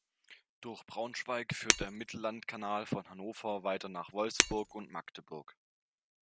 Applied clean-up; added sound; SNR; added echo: none; Shatter; -3 dB; none.